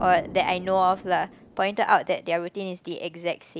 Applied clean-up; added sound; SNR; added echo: none; Explosion; 19 dB; none.